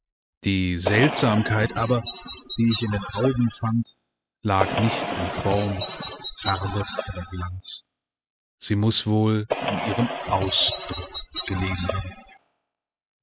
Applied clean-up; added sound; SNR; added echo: classical method spectral subtraction.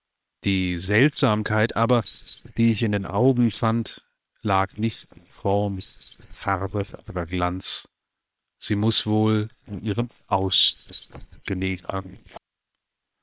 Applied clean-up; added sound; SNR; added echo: neural separator model SepFormer WHAM!.